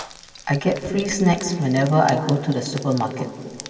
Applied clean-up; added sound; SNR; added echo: none; Frying (food); 18 dB; reverberation time 2.4 s.